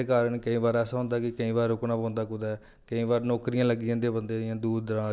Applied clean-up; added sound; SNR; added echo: none; none; none; none.